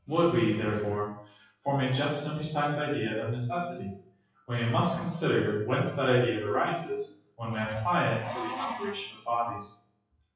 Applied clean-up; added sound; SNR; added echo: classical method WPE with log-MMSE.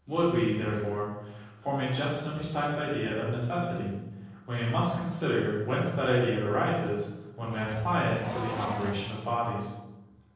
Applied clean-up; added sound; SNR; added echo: neural separator model SepFormer DNS4.